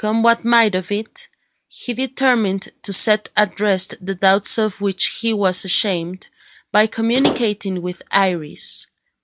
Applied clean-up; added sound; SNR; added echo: none; Slam / Wood; 3 dB; none.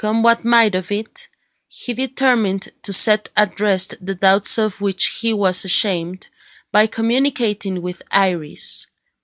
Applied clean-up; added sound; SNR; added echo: none; none; none; none.